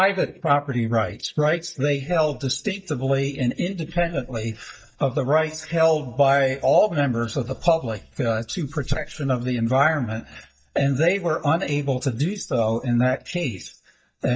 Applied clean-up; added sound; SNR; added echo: neural mask model DeepFilterNet 3.